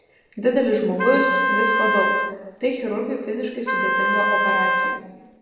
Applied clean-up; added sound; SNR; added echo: none; Wind instrument, woodwind instrument; -1 dB; reverberation time 1.1 s.